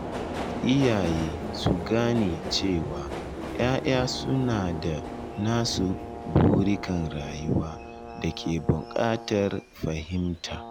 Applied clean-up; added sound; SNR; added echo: none; Subway, metro, underground + Brass instrument; 8 dB; none.